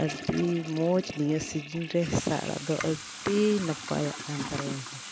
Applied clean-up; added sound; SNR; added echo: none; Toilet flush / Water tap, faucet; 10 dB; none.